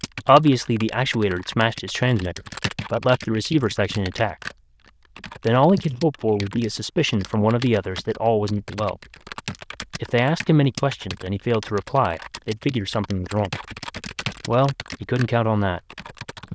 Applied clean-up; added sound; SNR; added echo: neural diffusion model UNIVERSE++.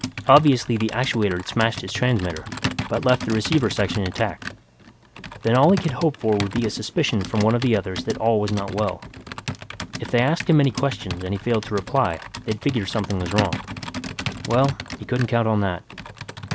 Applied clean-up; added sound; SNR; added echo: none; Computer keyboard; 10 dB; none.